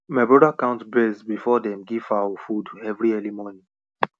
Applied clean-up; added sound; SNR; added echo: none; none; none; none.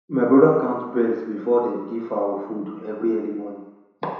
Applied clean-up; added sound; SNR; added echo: none; none; none; reverberation time 1.0 s.